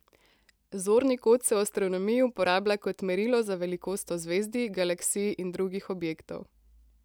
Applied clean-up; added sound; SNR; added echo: none; none; none; none.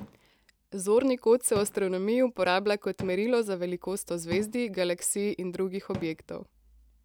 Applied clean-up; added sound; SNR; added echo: none; Cupboard open or close / Drawer open or close; 17 dB; none.